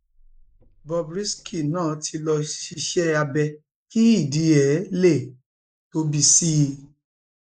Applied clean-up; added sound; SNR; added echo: neural mask model Resemble Enhance denoiser.